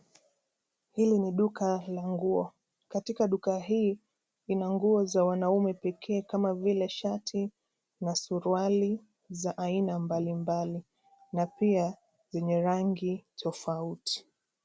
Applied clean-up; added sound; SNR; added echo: none; none; none; none.